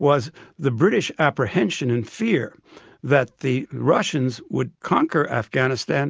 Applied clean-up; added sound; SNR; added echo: none; none; none; none.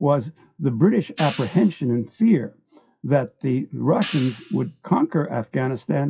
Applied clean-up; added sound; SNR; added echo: classical method WPE with log-MMSE.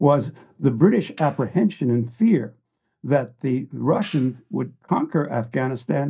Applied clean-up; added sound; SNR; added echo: neural mask model DeepFilterNet 3.